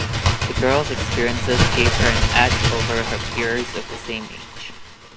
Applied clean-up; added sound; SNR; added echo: none; Bird; -3 dB; none.